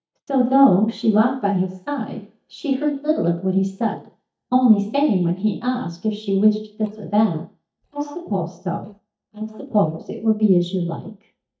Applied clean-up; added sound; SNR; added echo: neural mask model DeepFilterNet 3.